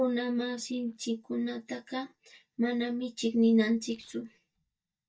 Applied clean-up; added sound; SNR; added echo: neural mask model DeepFilterNet 3.